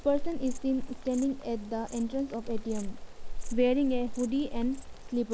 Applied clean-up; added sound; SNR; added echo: none; Insect; 4 dB; none.